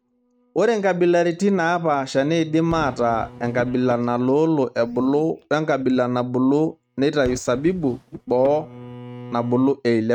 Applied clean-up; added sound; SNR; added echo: neural mask model RNNoise.